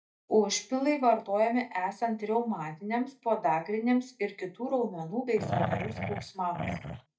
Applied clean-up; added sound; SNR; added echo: neural mask model DeepFilterNet 3.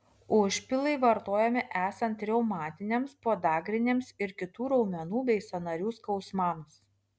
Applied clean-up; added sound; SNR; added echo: none; none; none; none.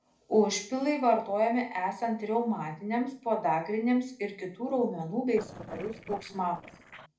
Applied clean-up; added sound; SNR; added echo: neural separator model SepFormer DNS4.